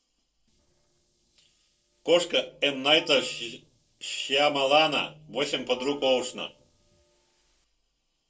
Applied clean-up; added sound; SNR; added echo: neural separator model SepFormer DNS4.